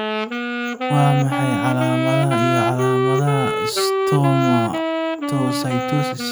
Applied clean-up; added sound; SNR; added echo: none; Wind instrument, woodwind instrument; 0 dB; none.